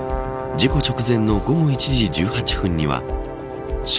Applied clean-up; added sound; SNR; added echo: none; Brass instrument; 9 dB; none.